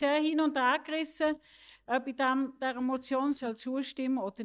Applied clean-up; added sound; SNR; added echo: neural mask model DeepFilterNet 3.